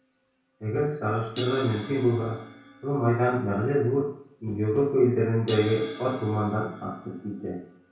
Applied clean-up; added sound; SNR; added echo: none; Crash cymbal; 18 dB; reverberation time 0.6 s.